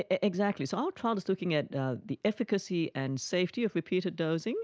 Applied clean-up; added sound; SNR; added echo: none; none; none; none.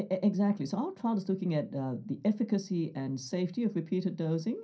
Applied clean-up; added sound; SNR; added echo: none; none; none; reverberation time 0.3 s.